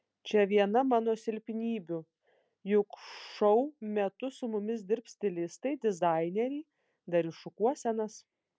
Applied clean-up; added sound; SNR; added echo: none; none; none; none.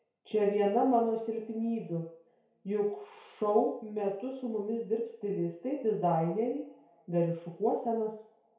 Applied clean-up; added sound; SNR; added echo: none; none; none; reverberation time 0.6 s.